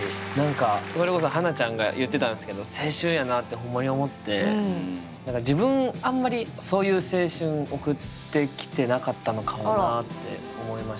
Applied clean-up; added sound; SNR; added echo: none; none; none; none.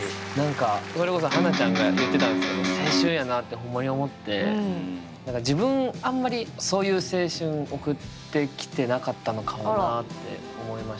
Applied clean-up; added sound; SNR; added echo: none; Electric guitar; -3 dB; none.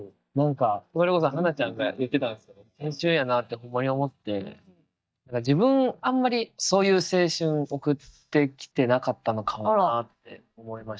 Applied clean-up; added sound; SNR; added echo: neural mask model DeepFilterNet 3.